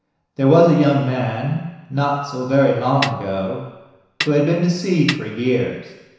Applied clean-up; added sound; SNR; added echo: none; Snare drum; 12 dB; reverberation time 1.0 s.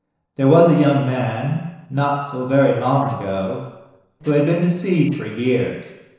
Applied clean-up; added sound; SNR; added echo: neural separator model SepFormer DNS4.